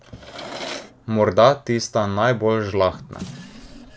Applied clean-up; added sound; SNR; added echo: none; Drawer open or close; 17 dB; none.